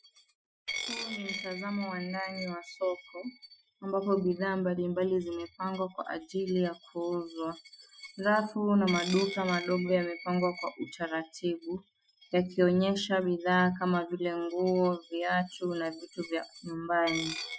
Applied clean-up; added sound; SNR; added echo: classical method Wiener filter.